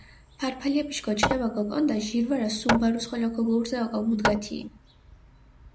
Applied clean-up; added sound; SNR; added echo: none; Hammer; 7 dB; none.